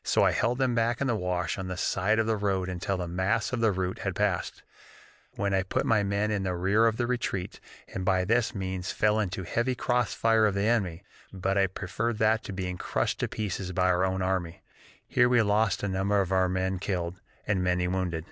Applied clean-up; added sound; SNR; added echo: none; none; none; none.